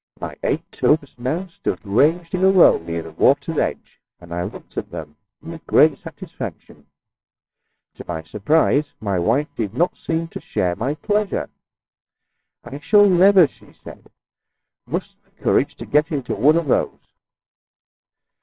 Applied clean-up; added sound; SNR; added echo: neural separator model SepFormer WHAMR!.